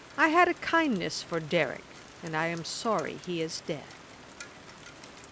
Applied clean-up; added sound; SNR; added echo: none; Rain; 18 dB; none.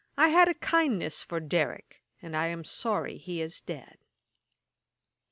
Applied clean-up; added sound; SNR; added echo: none; none; none; none.